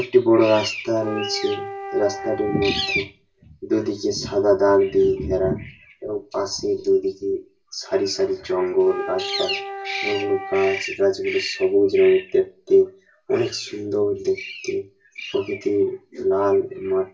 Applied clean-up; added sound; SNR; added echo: none; Wind instrument, woodwind instrument; 12 dB; reverberation time 0.2 s.